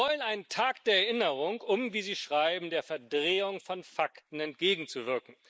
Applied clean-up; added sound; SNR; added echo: neural mask model Resemble Enhance denoiser.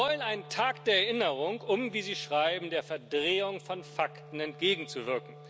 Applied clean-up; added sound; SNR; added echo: none; Wind instrument, woodwind instrument; 19 dB; none.